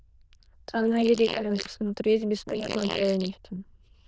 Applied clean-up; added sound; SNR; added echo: neural diffusion model UNIVERSE++.